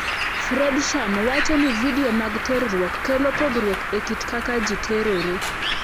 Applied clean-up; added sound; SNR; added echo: none; Bird; 2 dB; none.